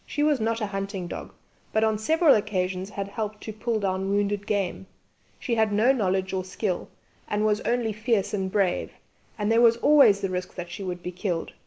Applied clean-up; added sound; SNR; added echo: none; none; none; none.